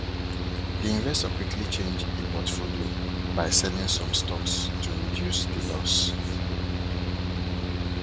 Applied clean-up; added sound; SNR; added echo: none; Mechanical fan; -3 dB; none.